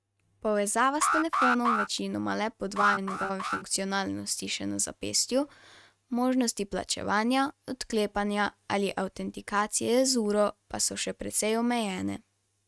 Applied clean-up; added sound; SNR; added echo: neural mask model RNNoise.